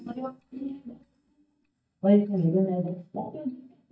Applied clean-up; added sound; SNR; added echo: neural mask model DeepFilterNet 3.